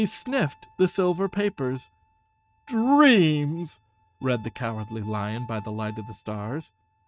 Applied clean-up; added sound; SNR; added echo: neural mask model RNNoise.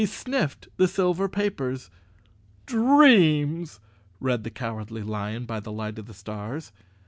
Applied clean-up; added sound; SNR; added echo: none; none; none; none.